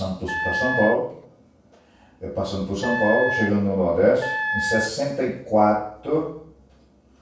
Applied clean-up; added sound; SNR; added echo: none; Wind instrument, woodwind instrument; 3 dB; reverberation time 0.7 s.